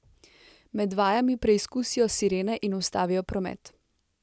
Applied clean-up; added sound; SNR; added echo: none; none; none; none.